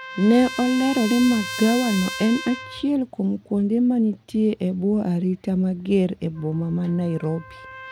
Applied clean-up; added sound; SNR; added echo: none; Trumpet; 14 dB; none.